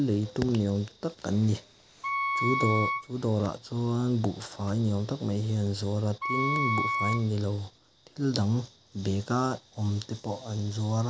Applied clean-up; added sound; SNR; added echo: none; Wind instrument, woodwind instrument; 2 dB; none.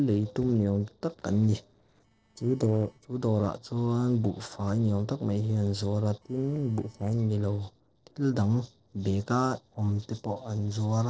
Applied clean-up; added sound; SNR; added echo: neural separator model SepFormer DNS4.